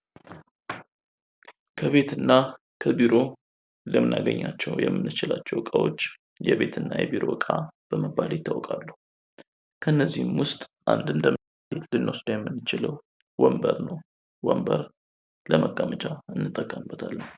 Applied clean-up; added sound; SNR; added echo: none; none; none; none.